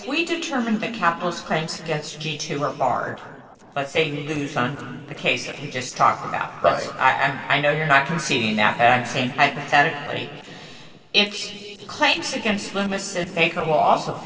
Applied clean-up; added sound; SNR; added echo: neural separator model SepFormer DNS4.